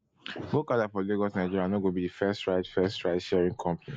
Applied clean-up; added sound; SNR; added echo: neural mask model Resemble Enhance denoiser.